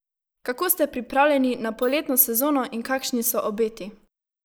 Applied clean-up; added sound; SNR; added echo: neural mask model Resemble Enhance denoiser.